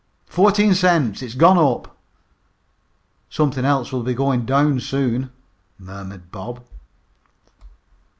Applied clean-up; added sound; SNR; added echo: none; none; none; none.